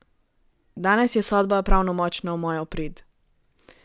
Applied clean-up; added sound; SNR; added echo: none; none; none; none.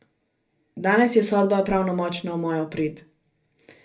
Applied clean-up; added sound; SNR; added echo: none; none; none; reverberation time 0.3 s.